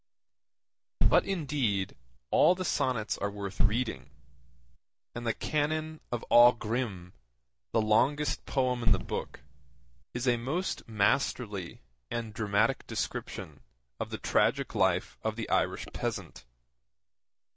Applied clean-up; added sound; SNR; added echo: none; Bass drum; -5 dB; none.